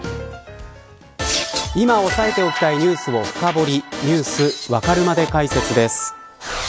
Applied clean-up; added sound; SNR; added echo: none; none; none; none.